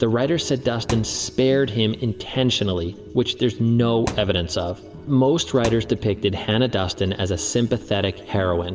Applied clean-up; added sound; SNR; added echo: none; Thump, thud; 14 dB; reverberation time 1.1 s.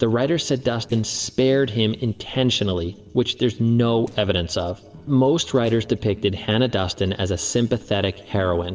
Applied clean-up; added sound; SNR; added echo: neural separator model SepFormer DNS4.